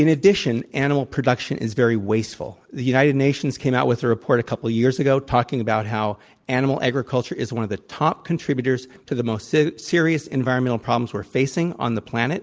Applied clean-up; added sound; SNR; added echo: none; none; none; none.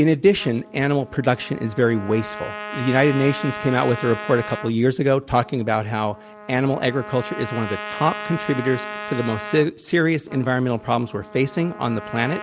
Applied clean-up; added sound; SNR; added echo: none; Trumpet; 13 dB; none.